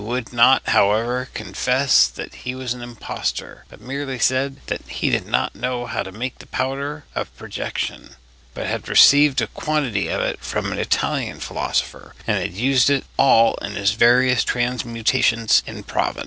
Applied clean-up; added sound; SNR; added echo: none; none; none; none.